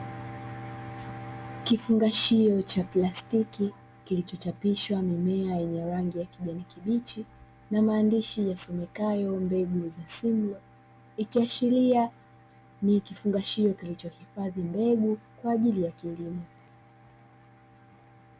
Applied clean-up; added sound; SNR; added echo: none; none; none; none.